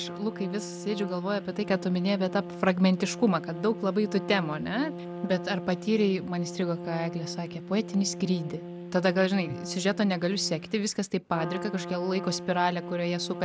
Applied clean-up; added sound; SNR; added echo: none; Trumpet; 10 dB; none.